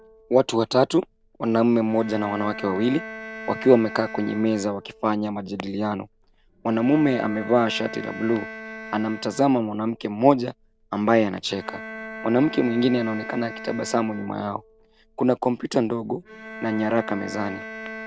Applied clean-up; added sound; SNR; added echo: none; Bowed string instrument; 15 dB; none.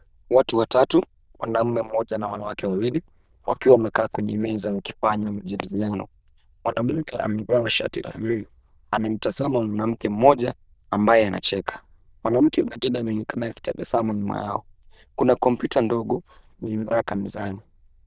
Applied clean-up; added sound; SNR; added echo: neural diffusion model UNIVERSE++.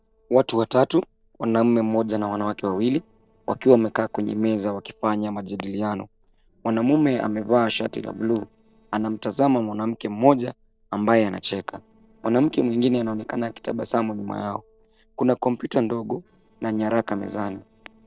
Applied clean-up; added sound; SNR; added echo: neural separator model SepFormer DNS4.